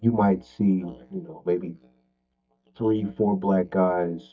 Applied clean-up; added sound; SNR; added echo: neural mask model DeepFilterNet 3.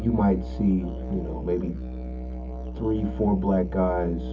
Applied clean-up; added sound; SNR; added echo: none; Musical instrument; 6 dB; reverberation time 0.3 s.